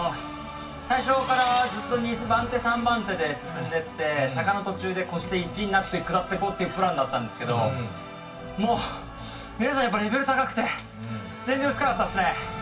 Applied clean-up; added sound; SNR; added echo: none; Engine; 12 dB; reverberation time 0.2 s.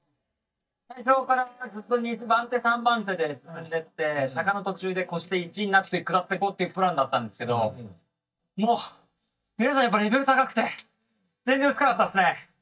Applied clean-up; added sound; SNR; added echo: neural mask model DeepFilterNet 3.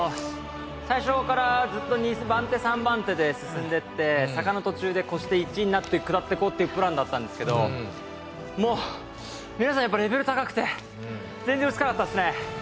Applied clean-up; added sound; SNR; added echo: none; none; none; none.